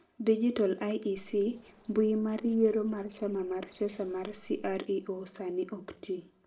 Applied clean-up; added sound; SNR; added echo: neural separator model SepFormer DNS4.